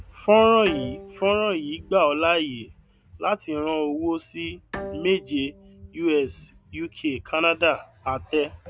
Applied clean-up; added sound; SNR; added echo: none; Bowed string instrument; 18 dB; none.